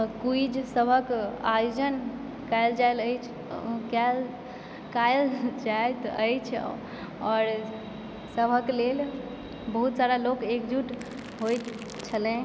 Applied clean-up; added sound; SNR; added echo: none; Crackle; 20 dB; none.